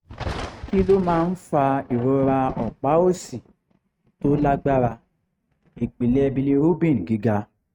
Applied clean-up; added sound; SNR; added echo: neural mask model RNNoise.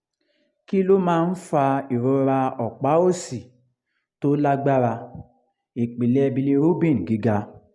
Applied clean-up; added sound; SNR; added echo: none; none; none; none.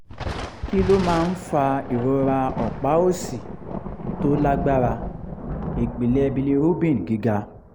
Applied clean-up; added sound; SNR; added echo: none; Thunder; 8 dB; none.